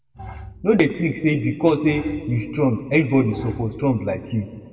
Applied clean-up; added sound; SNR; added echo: none; Bowed string instrument; 18 dB; reverberation time 1.5 s.